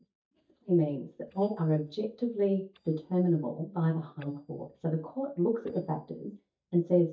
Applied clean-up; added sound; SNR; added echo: neural mask model DeepFilterNet 3.